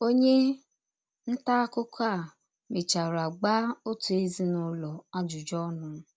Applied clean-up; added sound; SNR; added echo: none; none; none; none.